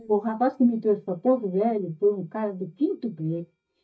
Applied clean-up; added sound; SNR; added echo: neural mask model DeepFilterNet 3.